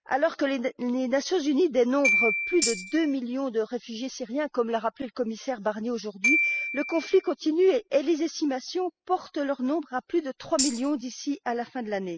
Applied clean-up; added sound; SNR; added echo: classical method spectral subtraction.